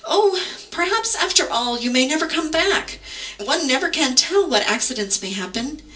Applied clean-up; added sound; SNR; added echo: none; none; none; reverberation time 0.3 s.